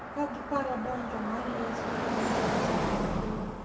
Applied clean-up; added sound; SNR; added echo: none; Car passing by; -3 dB; reverberation time 1.5 s.